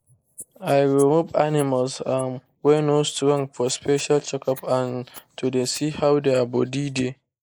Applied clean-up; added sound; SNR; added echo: neural mask model Resemble Enhance denoiser.